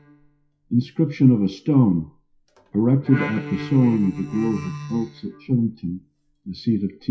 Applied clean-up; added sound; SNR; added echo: classical method WPE with log-MMSE.